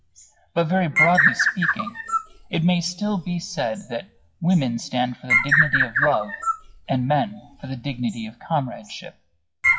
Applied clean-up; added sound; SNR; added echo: classical method WPE with log-MMSE.